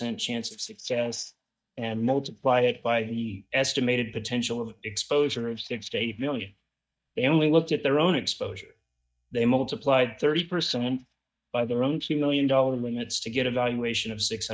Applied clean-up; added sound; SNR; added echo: neural mask model DeepFilterNet 3.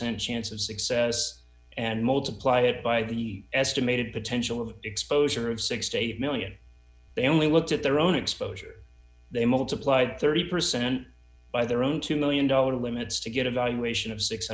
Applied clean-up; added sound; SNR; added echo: none; none; none; none.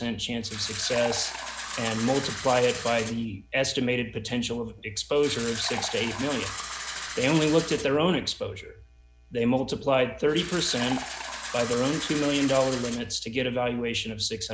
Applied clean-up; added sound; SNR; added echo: none; Fill (with liquid); 9 dB; none.